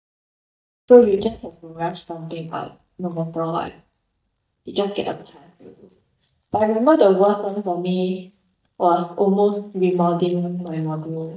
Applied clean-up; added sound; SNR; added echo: neural mask model DeepFilterNet 3.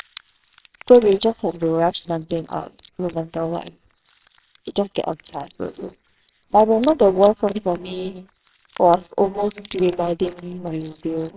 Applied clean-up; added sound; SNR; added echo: neural separator model SepFormer WHAMR!.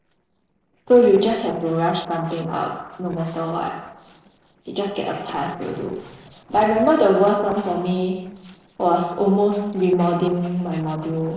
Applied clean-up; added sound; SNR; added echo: neural separator model SepFormer DNS4.